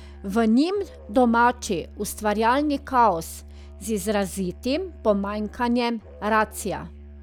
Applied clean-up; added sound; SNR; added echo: none; Musical instrument; 18 dB; none.